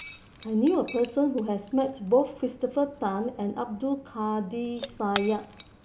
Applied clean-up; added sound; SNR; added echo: none; Shatter / Crushing; 15 dB; none.